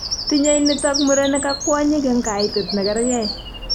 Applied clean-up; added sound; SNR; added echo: none; Bird vocalization, bird call, bird song; 7 dB; none.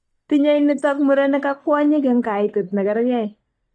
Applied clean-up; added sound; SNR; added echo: neural mask model DeepFilterNet 3.